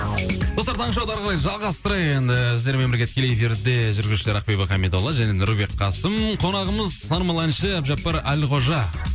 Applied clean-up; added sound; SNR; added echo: none; none; none; none.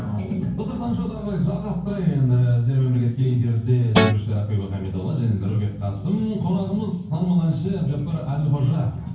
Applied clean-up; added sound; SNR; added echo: none; Guitar; -2 dB; reverberation time 0.9 s.